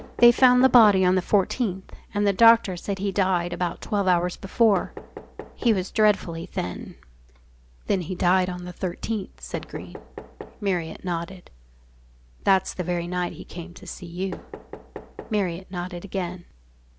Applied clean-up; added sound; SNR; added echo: none; Knock; 19 dB; none.